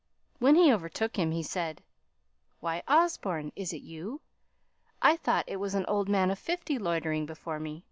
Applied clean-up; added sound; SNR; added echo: none; none; none; none.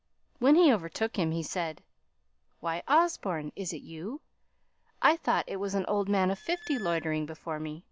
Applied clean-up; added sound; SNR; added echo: none; Squeak; 17 dB; none.